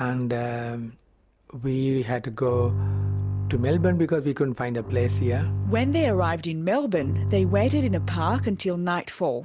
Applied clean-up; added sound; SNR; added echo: none; Bowed string instrument; 1 dB; none.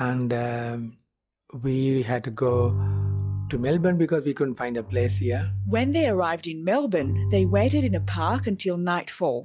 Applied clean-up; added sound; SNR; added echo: classical method log-MMSE.